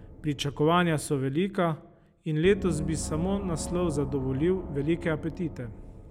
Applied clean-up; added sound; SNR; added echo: none; Gong; 11 dB; none.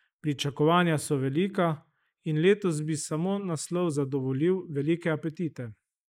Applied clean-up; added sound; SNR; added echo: neural mask model Resemble Enhance denoiser.